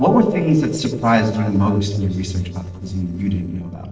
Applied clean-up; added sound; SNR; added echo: neural separator model SepFormer DNS4.